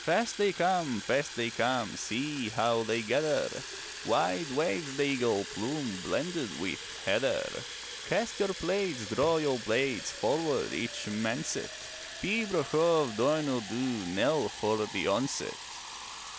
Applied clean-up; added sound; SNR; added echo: none; Fill (with liquid) / Water tap, faucet; 11 dB; none.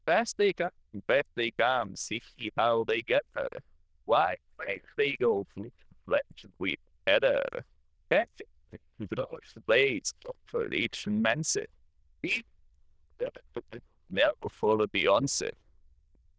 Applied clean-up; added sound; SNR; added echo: neural diffusion model UNIVERSE++.